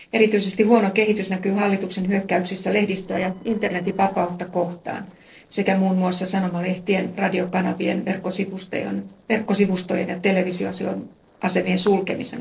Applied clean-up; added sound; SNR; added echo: neural separator model SepFormer DNS4.